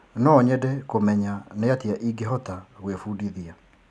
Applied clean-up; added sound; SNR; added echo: none; none; none; none.